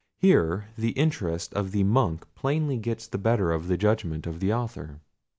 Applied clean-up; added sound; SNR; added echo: none; none; none; none.